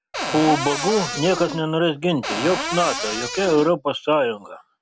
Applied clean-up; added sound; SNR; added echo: none; Cupboard open or close; 6 dB; none.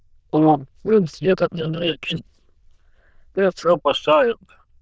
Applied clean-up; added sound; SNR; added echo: neural diffusion model UNIVERSE++.